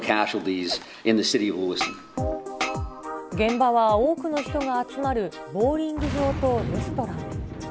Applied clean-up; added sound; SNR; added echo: none; Boom; 10 dB; none.